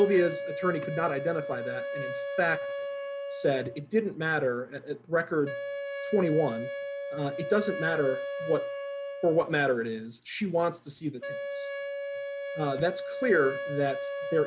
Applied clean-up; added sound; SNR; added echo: none; Wind instrument, woodwind instrument; 6 dB; none.